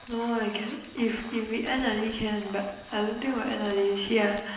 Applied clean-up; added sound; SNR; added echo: none; Dog; 17 dB; reverberation time 1.0 s.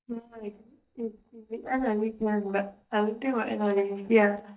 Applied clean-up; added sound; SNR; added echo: neural mask model DeepFilterNet 3.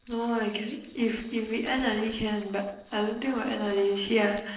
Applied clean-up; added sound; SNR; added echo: neural separator model SepFormer DNS4.